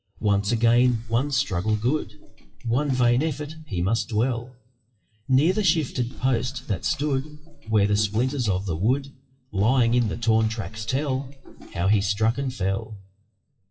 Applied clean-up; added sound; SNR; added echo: classical method WPE with log-MMSE.